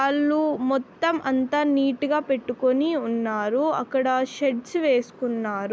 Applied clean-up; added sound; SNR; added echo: none; none; none; none.